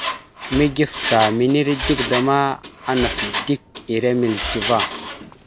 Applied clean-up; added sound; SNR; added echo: none; Mechanisms; 5 dB; none.